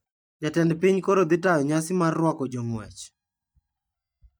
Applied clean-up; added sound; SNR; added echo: neural mask model DeepFilterNet 3.